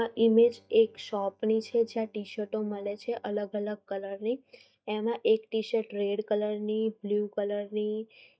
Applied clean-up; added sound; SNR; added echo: neural mask model DeepFilterNet 3.